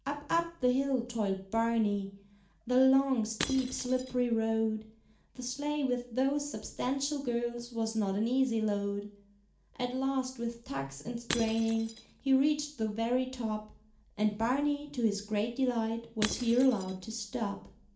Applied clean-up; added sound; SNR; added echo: none; Shatter / Crushing; 11 dB; reverberation time 0.4 s.